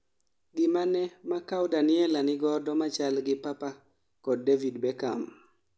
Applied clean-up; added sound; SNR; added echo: none; none; none; none.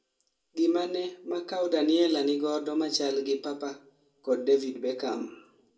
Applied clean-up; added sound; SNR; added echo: none; none; none; reverberation time 0.2 s.